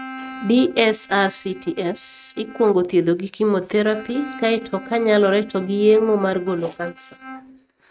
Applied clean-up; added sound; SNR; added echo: neural mask model RNNoise.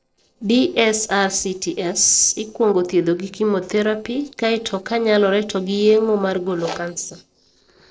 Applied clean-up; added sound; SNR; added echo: neural separator model SepFormer DNS4.